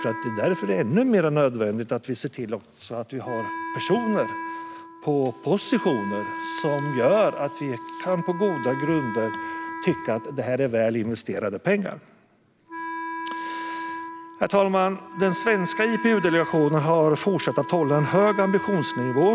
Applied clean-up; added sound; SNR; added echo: none; Wind instrument, woodwind instrument; 10 dB; none.